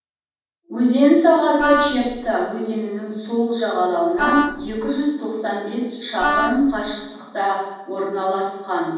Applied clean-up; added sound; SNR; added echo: none; Wind instrument, woodwind instrument; 3 dB; reverberation time 1.2 s.